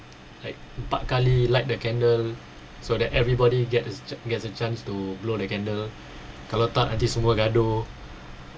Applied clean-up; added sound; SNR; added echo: none; Wind; 13 dB; none.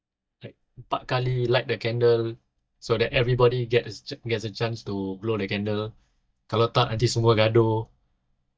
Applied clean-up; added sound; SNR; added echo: neural mask model DeepFilterNet 3.